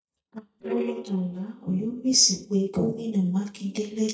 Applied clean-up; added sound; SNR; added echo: neural mask model DeepFilterNet 3.